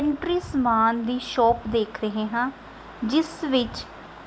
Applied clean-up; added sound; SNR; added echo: none; none; none; none.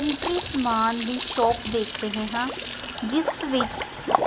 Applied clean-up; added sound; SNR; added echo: none; Liquid + Fill (with liquid) / Sink (filling or washing); 1 dB; none.